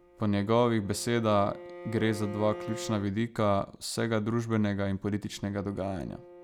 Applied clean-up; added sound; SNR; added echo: none; Bowed string instrument; 16 dB; none.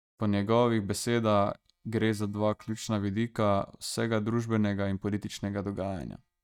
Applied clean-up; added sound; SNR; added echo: neural mask model DeepFilterNet 3.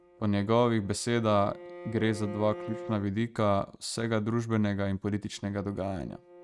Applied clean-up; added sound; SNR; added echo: neural mask model RNNoise.